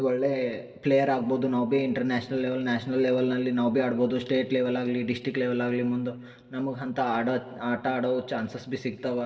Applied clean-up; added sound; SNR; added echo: none; none; none; reverberation time 2.2 s.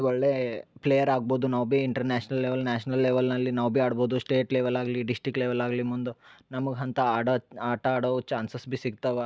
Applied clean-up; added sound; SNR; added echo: none; none; none; none.